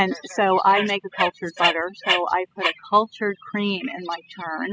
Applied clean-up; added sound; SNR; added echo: classical method spectral subtraction.